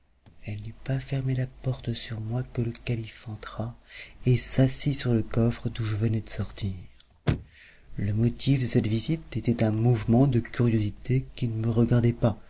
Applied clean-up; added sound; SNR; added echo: none; Chirp, tweet / Slam / Car; 17 dB; none.